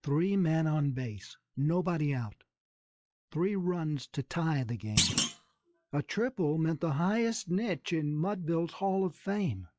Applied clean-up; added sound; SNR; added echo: classical method log-MMSE.